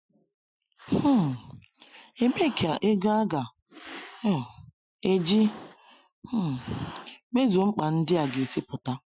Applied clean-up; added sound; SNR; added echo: classical method Wiener filter.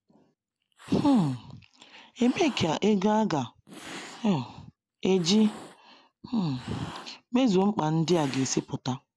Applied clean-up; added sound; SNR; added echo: none; Cat; 19 dB; none.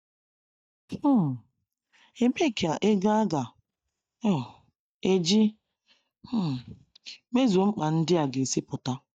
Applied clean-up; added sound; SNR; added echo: neural mask model DeepFilterNet 3.